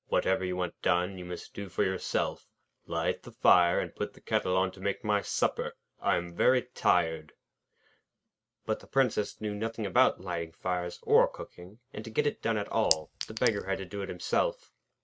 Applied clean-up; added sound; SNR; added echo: neural mask model RNNoise.